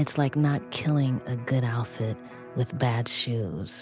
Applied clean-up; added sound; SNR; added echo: none; Electric guitar; 18 dB; none.